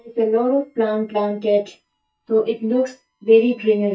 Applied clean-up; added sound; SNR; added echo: neural mask model DeepFilterNet 3.